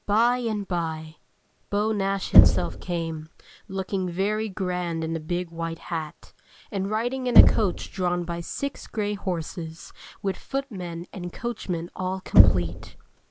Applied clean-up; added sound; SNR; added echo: none; Knock; -2 dB; none.